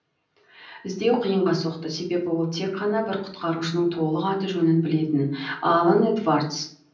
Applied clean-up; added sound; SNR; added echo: none; none; none; reverberation time 0.6 s.